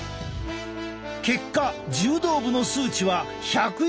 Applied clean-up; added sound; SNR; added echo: none; none; none; none.